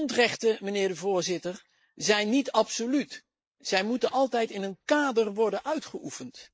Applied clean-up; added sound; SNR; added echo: neural mask model Resemble Enhance denoiser.